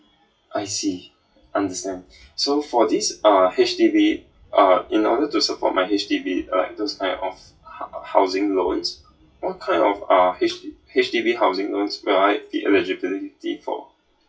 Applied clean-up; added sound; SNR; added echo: classical method WPE with log-MMSE.